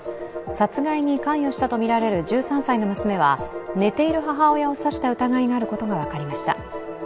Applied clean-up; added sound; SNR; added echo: none; none; none; none.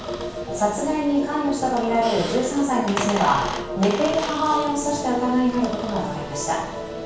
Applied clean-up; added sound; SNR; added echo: none; Squeak; 11 dB; reverberation time 0.7 s.